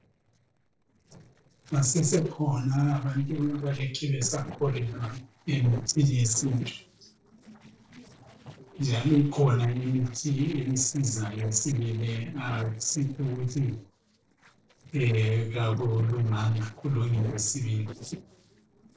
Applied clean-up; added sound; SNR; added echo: neural separator model SepFormer DNS4.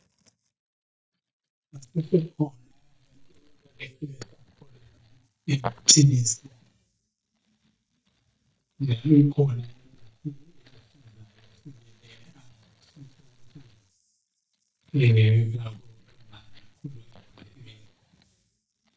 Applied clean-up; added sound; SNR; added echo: neural mask model DeepFilterNet 3.